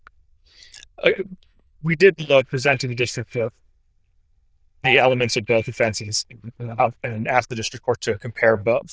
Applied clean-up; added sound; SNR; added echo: neural diffusion model UNIVERSE++.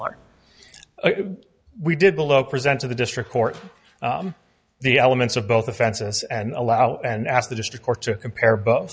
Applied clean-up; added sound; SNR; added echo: none; none; none; none.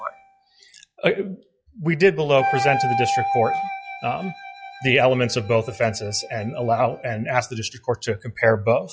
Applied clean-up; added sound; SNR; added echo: classical method log-MMSE.